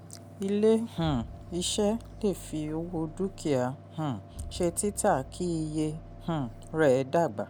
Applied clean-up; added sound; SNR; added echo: none; Mechanical fan + Explosion; 15 dB; none.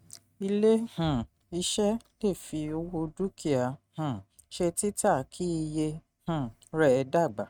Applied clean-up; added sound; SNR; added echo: neural mask model RNNoise.